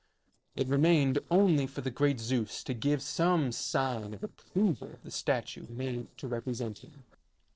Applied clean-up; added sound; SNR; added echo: neural separator model SepFormer DNS4.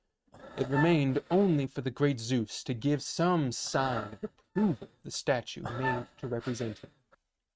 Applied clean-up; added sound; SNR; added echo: neural mask model RNNoise.